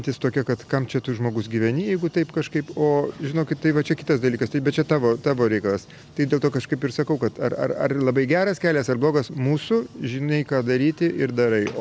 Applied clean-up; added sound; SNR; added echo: none; none; none; none.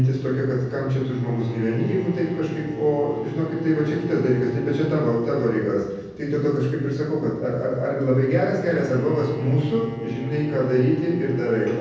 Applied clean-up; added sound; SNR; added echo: none; Bowed string instrument; 14 dB; reverberation time 1.1 s.